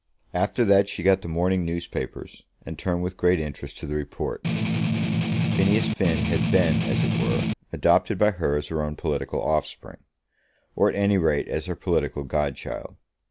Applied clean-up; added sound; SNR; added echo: none; Strum; -2 dB; none.